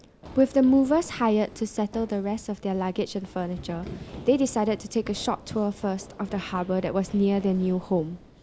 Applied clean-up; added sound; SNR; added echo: none; Run; 18 dB; none.